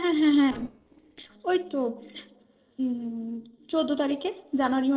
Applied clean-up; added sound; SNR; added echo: neural separator model SepFormer DNS4.